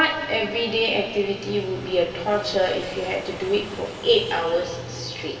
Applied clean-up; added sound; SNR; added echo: none; Aircraft; 19 dB; reverberation time 2.5 s.